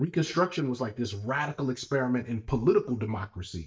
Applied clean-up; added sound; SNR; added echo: neural mask model DeepFilterNet 3.